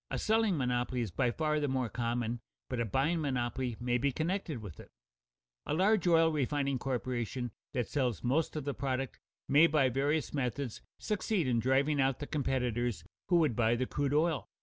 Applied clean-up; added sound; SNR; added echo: none; none; none; none.